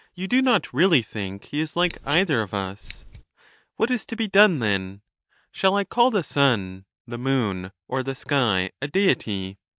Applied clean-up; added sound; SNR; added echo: neural mask model DeepFilterNet 3.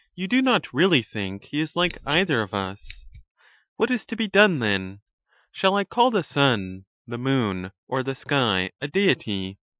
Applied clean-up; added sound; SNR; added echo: classical method Wiener filter.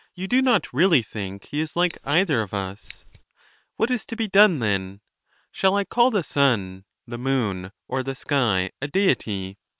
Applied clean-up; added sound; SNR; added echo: neural separator model SepFormer WHAM!.